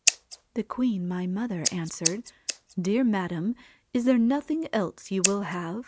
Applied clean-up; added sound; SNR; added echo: none; Scissors; 6 dB; none.